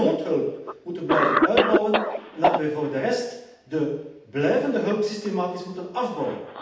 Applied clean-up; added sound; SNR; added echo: none; Cough; 2 dB; reverberation time 0.8 s.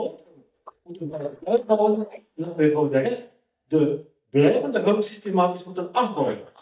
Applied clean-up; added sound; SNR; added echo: neural mask model DeepFilterNet 3.